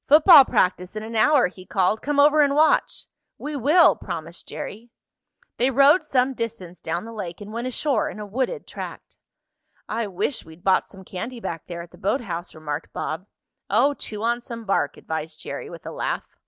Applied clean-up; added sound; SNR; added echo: none; none; none; none.